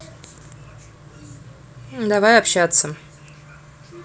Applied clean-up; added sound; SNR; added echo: none; none; none; none.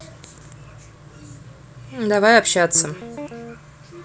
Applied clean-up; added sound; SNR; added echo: none; Guitar; 13 dB; none.